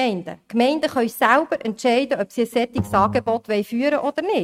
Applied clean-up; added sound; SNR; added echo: neural mask model RNNoise.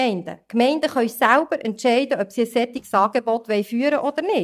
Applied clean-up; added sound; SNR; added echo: neural mask model DeepFilterNet 3.